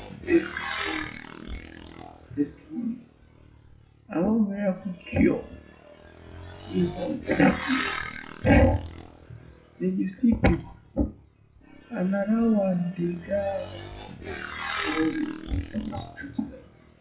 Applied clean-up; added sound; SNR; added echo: classical method WPE with log-MMSE.